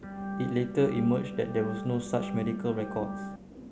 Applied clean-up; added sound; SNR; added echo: none; Organ; 6 dB; none.